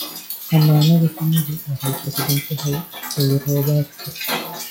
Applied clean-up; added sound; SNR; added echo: classical method log-MMSE.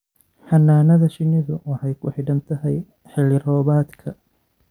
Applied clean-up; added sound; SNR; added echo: none; none; none; none.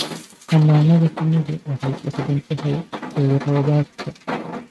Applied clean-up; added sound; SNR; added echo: neural mask model RNNoise.